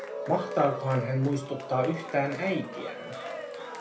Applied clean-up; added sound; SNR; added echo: none; Cheering; 9 dB; reverberation time 0.3 s.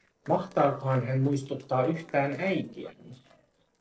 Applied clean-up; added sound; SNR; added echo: neural separator model SepFormer DNS4.